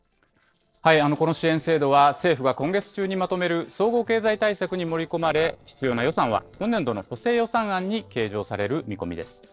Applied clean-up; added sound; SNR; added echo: neural separator model SepFormer DNS4.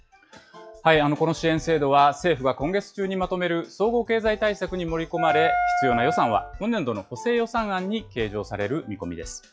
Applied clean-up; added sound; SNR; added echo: classical method log-MMSE.